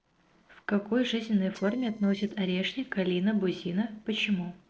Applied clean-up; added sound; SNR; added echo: neural separator model SepFormer DNS4.